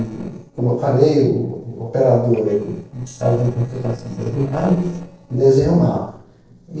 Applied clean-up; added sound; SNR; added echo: neural separator model SepFormer DNS4.